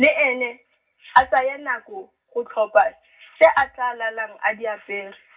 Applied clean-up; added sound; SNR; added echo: none; none; none; reverberation time 0.4 s.